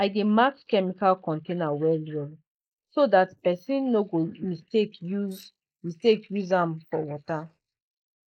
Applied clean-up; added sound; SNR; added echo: neural mask model Resemble Enhance denoiser.